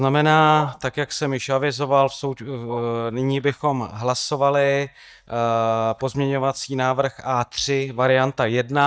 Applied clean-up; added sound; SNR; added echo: neural mask model DeepFilterNet 3.